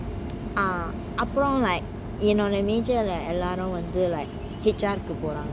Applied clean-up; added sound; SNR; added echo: none; none; none; none.